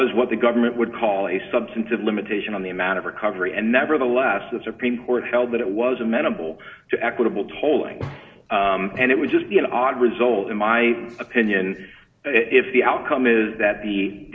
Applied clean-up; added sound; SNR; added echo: none; none; none; none.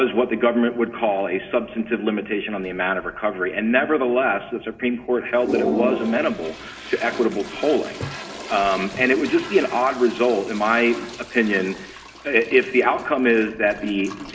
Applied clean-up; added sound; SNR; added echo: none; Toilet flush; 13 dB; none.